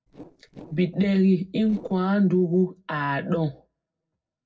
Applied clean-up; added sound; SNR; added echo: neural separator model SepFormer DNS4.